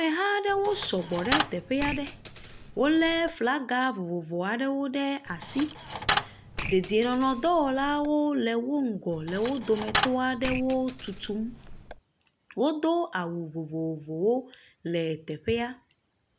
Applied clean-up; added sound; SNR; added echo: none; Coin (dropping); 6 dB; none.